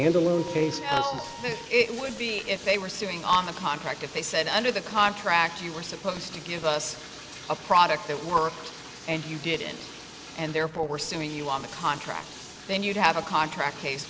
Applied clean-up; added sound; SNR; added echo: none; Wind instrument, woodwind instrument + Bathtub (filling or washing); 15 dB; none.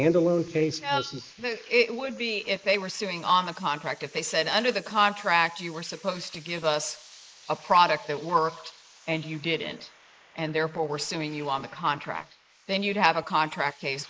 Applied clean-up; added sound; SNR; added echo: neural mask model Resemble Enhance denoiser.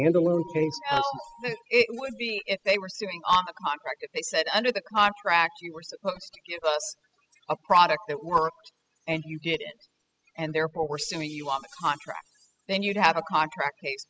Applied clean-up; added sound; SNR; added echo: classical method spectral subtraction.